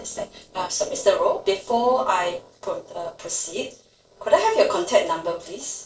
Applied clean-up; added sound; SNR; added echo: neural separator model SepFormer DNS4.